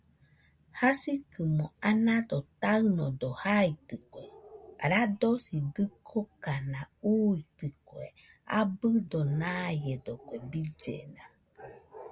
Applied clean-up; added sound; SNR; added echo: none; none; none; none.